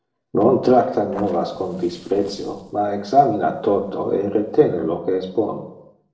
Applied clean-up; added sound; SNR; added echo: neural separator model SepFormer DNS4.